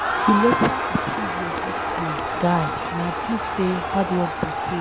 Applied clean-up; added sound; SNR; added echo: none; Crowd; 0 dB; none.